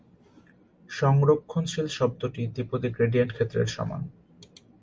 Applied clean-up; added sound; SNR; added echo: none; none; none; none.